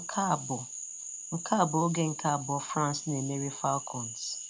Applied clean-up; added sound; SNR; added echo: none; Frog; 8 dB; none.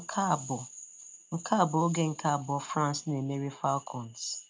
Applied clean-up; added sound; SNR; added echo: neural mask model RNNoise.